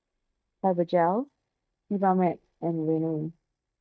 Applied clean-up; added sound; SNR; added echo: neural mask model DeepFilterNet 3.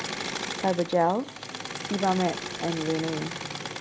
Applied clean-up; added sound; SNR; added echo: none; Engine / Mechanisms; 6 dB; none.